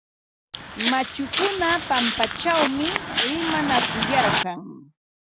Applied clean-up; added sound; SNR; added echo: none; Walk, footsteps; -2 dB; none.